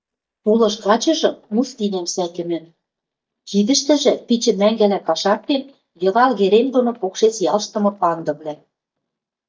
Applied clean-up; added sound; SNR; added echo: neural mask model DeepFilterNet 3.